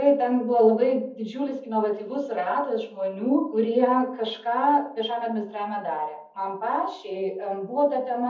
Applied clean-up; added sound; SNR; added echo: none; none; none; reverberation time 0.7 s.